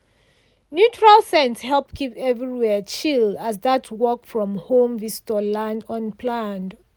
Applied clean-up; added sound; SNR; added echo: none; none; none; none.